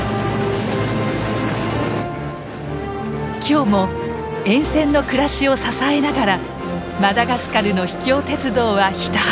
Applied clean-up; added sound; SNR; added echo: none; none; none; none.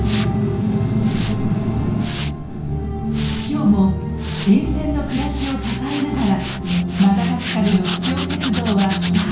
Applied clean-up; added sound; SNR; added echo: none; Tools; 12 dB; reverberation time 0.6 s.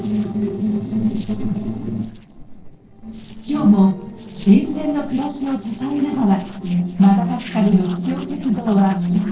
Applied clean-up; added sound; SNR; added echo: neural separator model SepFormer DNS4.